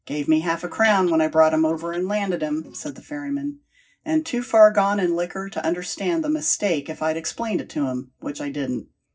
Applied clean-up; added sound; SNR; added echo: neural separator model SepFormer DNS4.